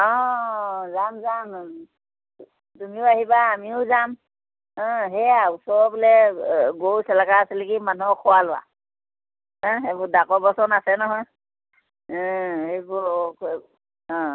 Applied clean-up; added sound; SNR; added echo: none; none; none; none.